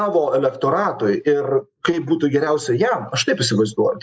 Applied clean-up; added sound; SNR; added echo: neural mask model Resemble Enhance denoiser.